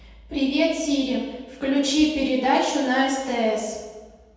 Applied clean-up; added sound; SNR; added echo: none; none; none; reverberation time 1.1 s.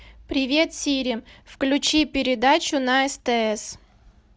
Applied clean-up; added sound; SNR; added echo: none; none; none; none.